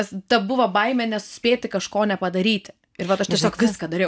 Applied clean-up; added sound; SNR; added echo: none; none; none; none.